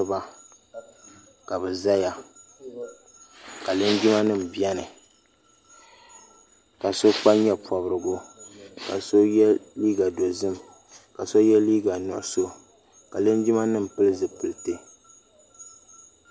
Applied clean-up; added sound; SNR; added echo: none; none; none; none.